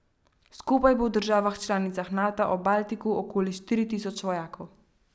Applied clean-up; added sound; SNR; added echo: none; none; none; none.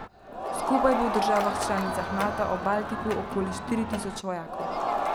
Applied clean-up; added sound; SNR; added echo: none; Crowd; 1 dB; none.